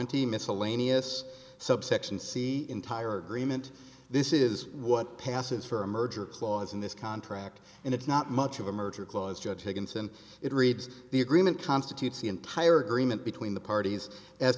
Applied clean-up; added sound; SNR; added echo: none; none; none; none.